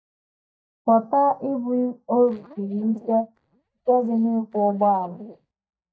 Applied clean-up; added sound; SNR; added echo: neural mask model DeepFilterNet 3.